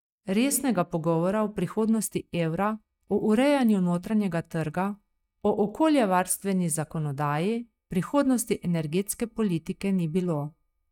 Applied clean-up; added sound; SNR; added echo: neural mask model DeepFilterNet 3.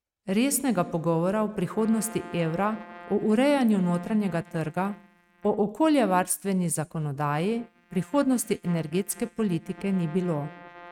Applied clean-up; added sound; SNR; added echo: neural mask model RNNoise.